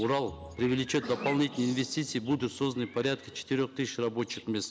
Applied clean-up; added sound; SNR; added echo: none; Bird; 19 dB; none.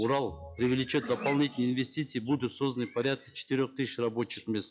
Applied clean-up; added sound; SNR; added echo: classical method log-MMSE.